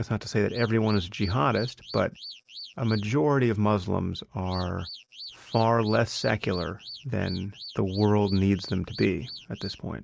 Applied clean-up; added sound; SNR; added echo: none; Alarm / Car; 17 dB; none.